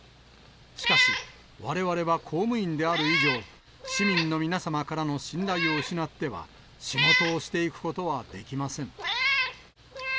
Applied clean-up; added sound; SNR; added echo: none; Meow; 0 dB; none.